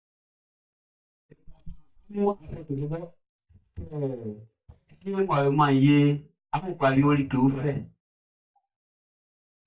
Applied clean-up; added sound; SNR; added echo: neural mask model DeepFilterNet 3.